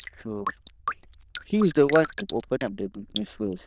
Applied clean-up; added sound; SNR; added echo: neural diffusion model UNIVERSE++.